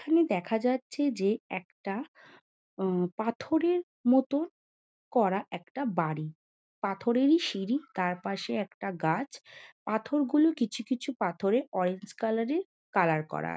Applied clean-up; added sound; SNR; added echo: none; none; none; none.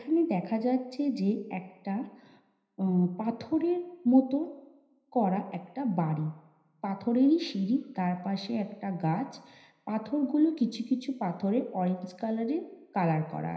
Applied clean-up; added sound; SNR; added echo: none; none; none; reverberation time 0.9 s.